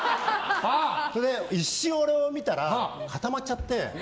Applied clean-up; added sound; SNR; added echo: none; none; none; none.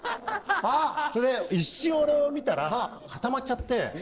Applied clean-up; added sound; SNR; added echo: neural separator model SepFormer DNS4.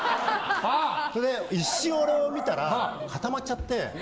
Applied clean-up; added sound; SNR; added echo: none; Growling; 11 dB; none.